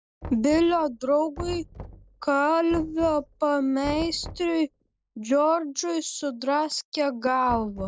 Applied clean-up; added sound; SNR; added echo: none; Knock; 17 dB; none.